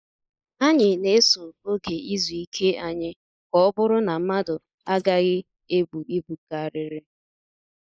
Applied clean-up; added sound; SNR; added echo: neural mask model Resemble Enhance denoiser.